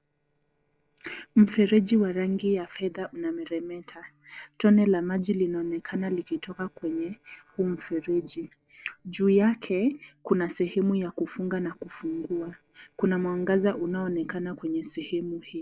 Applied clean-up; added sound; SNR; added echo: neural separator model SepFormer DNS4.